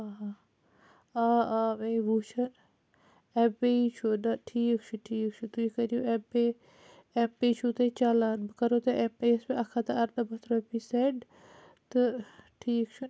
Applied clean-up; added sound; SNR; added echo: none; none; none; none.